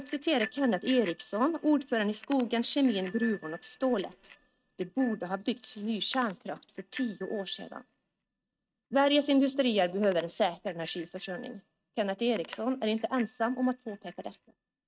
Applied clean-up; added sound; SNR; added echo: neural mask model RNNoise.